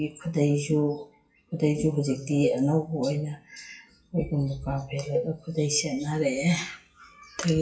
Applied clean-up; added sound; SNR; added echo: classical method WPE with log-MMSE.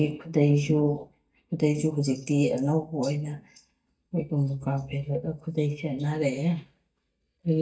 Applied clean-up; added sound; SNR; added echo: neural mask model DeepFilterNet 3.